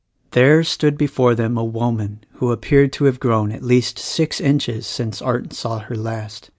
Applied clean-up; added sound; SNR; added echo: none; none; none; none.